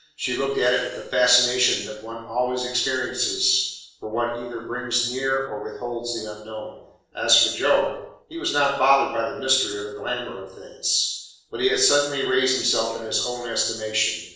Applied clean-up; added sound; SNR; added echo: none; none; none; reverberation time 0.7 s.